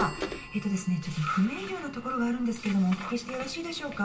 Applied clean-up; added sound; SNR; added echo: none; Bird vocalization, bird call, bird song / Telephone; 13 dB; reverberation time 2.0 s.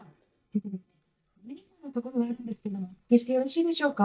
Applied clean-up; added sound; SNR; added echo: neural mask model DeepFilterNet 3.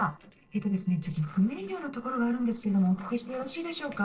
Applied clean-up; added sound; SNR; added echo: neural separator model SepFormer DNS4.